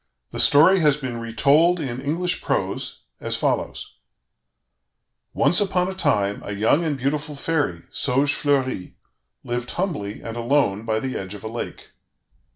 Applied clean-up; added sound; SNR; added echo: none; none; none; none.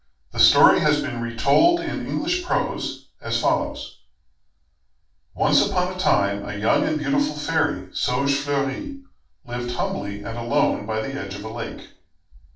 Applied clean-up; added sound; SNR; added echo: none; none; none; reverberation time 0.4 s.